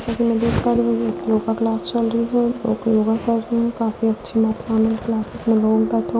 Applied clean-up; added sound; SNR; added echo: none; Keyboard (musical); 16 dB; none.